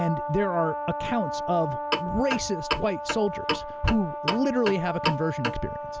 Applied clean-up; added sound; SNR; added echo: none; Brass instrument + Clock; 3 dB; none.